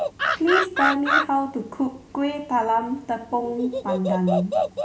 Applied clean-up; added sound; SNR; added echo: none; Animal; 2 dB; reverberation time 0.7 s.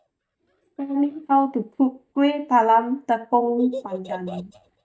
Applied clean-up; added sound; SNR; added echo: neural mask model DeepFilterNet 3.